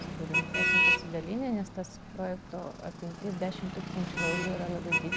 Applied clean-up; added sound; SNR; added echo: none; Motor vehicle (road); -4 dB; none.